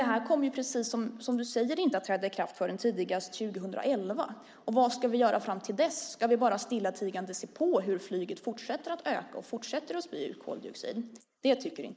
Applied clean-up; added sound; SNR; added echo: neural mask model Resemble Enhance denoiser.